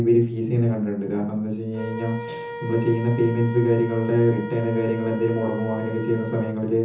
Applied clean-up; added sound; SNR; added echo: none; Wind instrument, woodwind instrument; 13 dB; reverberation time 0.6 s.